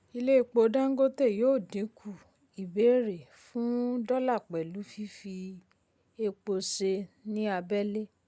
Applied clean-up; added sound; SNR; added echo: none; none; none; none.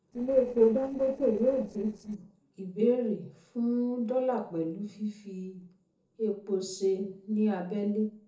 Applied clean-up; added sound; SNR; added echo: neural separator model SepFormer DNS4.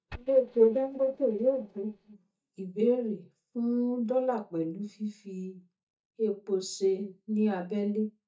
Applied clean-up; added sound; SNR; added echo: neural mask model DeepFilterNet 3.